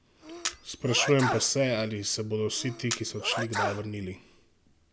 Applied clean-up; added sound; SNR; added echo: none; Sneeze + Camera; 6 dB; none.